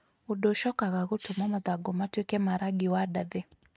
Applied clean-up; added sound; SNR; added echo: neural mask model RNNoise.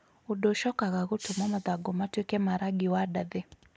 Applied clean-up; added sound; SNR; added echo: none; Hiss; 18 dB; none.